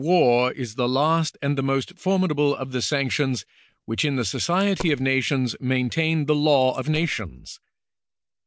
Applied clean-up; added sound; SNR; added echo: neural separator model SepFormer DNS4.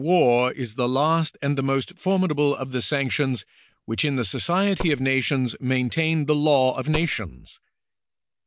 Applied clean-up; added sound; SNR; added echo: none; Coin (dropping); 15 dB; none.